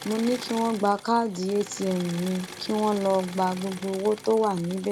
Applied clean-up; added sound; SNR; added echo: none; Engine / Mechanisms; 15 dB; none.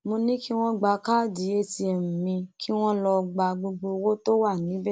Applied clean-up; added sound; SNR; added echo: none; none; none; none.